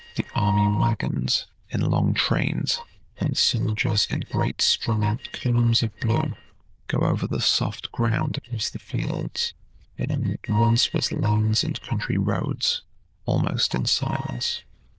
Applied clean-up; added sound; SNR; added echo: neural diffusion model UNIVERSE++.